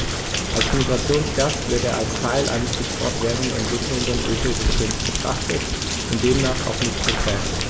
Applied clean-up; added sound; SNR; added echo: none; Rain; -1 dB; none.